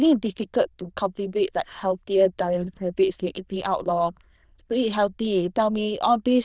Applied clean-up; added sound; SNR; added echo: neural diffusion model UNIVERSE++.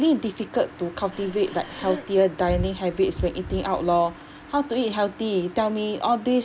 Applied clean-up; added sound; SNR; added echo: none; Breathing; 14 dB; none.